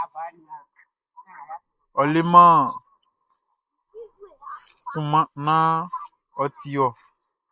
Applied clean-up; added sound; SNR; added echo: neural mask model Resemble Enhance denoiser.